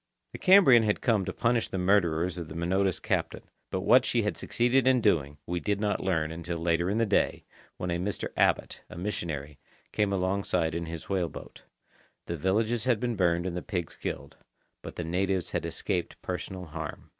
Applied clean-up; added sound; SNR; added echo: none; none; none; none.